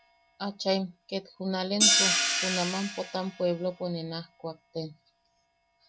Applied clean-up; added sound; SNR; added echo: none; Hi-hat; -1 dB; none.